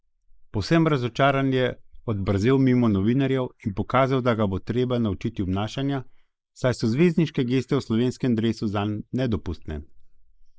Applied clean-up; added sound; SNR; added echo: neural mask model Resemble Enhance denoiser.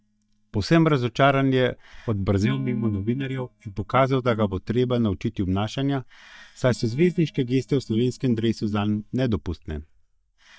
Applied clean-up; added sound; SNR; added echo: neural mask model DeepFilterNet 3.